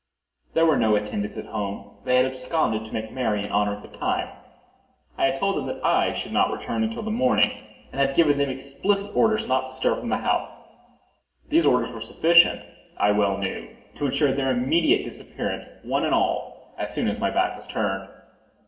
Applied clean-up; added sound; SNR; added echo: none; none; none; reverberation time 1.2 s.